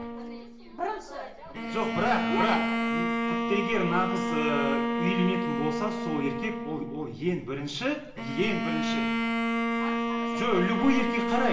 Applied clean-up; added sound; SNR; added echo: none; Bowed string instrument; 0 dB; reverberation time 0.8 s.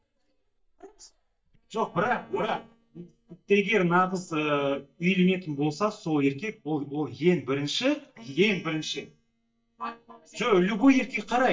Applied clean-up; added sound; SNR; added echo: neural mask model DeepFilterNet 3.